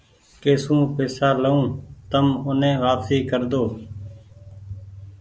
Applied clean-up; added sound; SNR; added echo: none; none; none; none.